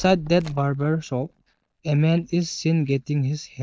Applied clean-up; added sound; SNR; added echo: neural mask model DeepFilterNet 3.